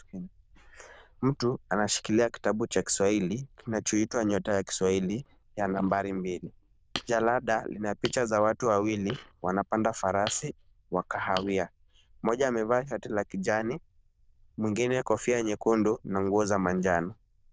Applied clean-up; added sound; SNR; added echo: neural diffusion model UNIVERSE++.